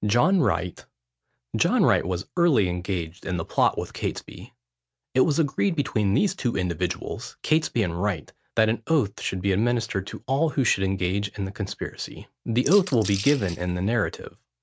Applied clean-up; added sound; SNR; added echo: neural mask model RNNoise.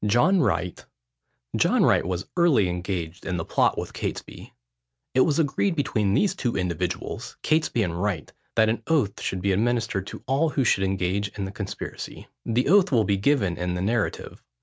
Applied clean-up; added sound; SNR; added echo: none; none; none; none.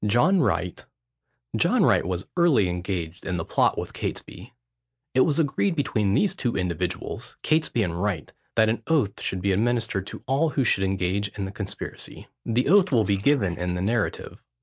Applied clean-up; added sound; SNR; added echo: neural mask model Resemble Enhance denoiser.